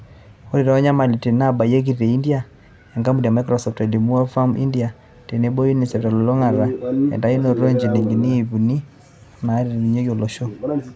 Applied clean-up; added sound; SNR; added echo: none; none; none; none.